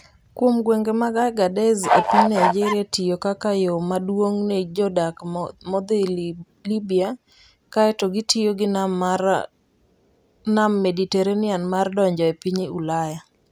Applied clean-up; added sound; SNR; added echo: none; Bird / Fowl; -3 dB; none.